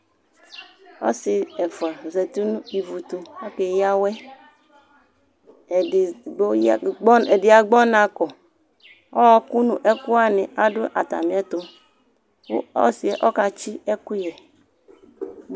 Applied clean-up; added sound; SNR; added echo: none; none; none; none.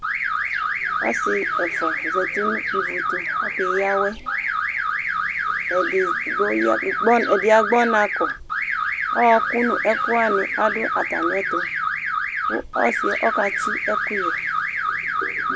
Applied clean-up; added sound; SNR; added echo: none; Alarm / Car; 0 dB; none.